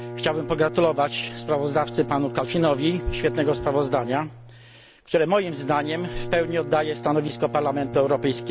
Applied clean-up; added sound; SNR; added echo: none; Bowed string instrument; 11 dB; none.